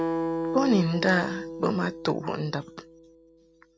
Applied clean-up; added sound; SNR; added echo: none; Acoustic guitar; 5 dB; none.